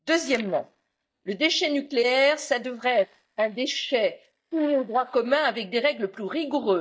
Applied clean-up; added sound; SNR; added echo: neural mask model DeepFilterNet 3.